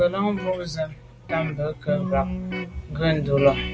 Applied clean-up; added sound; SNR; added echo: none; Electric guitar; 9 dB; none.